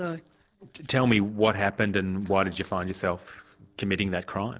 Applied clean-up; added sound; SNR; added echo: neural separator model SepFormer DNS4.